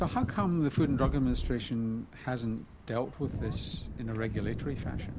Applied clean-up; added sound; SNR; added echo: none; Bird vocalization, bird call, bird song + Thunder; 4 dB; none.